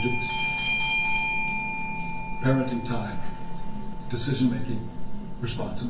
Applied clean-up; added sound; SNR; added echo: none; Bell / Doorbell; 5 dB; reverberation time 0.2 s.